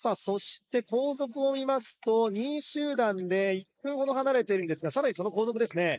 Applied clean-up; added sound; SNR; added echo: neural mask model Resemble Enhance denoiser.